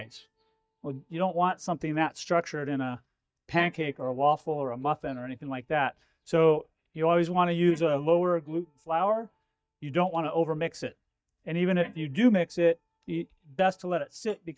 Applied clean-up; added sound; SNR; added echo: neural mask model DeepFilterNet 3.